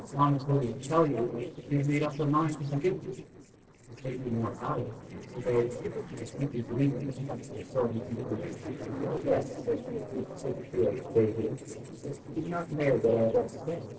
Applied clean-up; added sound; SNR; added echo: neural separator model SepFormer DNS4.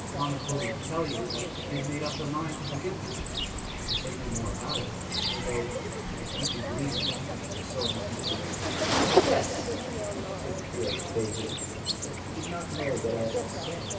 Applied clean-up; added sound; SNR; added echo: none; Cricket; -3 dB; reverberation time 2.5 s.